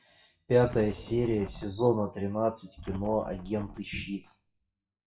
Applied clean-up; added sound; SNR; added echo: classical method WPE with log-MMSE.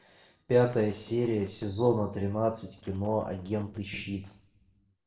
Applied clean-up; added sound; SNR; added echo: neural separator model SepFormer DNS4.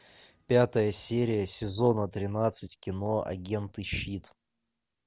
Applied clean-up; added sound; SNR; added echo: none; none; none; none.